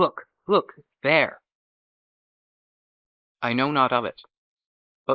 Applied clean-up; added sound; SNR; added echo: neural mask model Resemble Enhance denoiser.